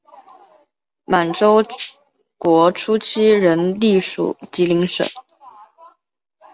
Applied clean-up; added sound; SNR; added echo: none; Rattle (instrument); 13 dB; none.